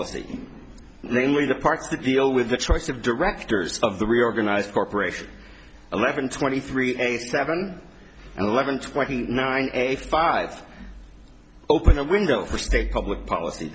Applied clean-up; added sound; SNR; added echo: none; none; none; none.